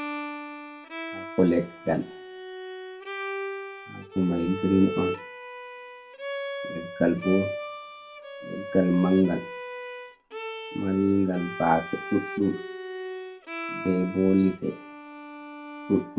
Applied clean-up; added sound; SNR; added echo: none; Bowed string instrument; 9 dB; reverberation time 0.2 s.